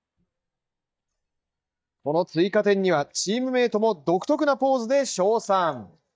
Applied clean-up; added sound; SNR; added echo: neural mask model DeepFilterNet 3.